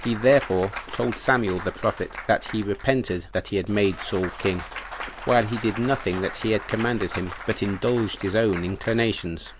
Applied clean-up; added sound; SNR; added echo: none; Applause / Cheering / Clapping; 13 dB; none.